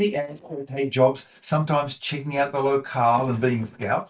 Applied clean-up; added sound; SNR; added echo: neural mask model DeepFilterNet 3.